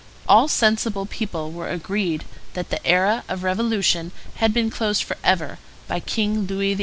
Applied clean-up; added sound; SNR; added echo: none; none; none; none.